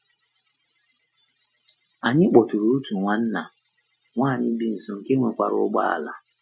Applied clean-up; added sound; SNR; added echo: classical method Wiener filter.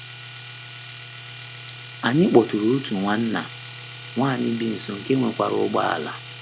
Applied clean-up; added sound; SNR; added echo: none; Domestic sounds, home sounds; 14 dB; none.